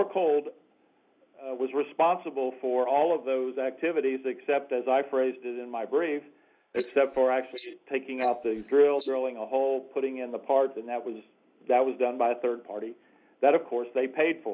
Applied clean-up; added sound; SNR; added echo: neural mask model Resemble Enhance denoiser.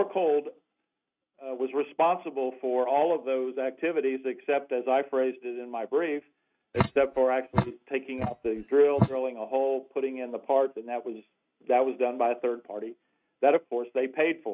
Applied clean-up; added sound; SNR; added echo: neural mask model RNNoise.